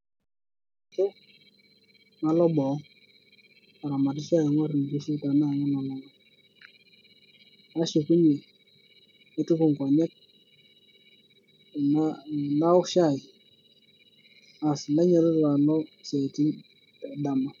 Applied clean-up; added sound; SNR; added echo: none; none; none; none.